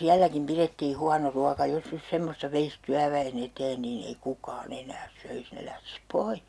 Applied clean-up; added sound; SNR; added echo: none; none; none; none.